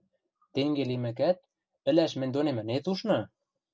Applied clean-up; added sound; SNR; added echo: none; none; none; none.